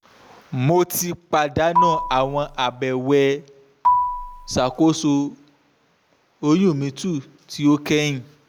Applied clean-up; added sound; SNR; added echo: none; Marimba, xylophone; 2 dB; none.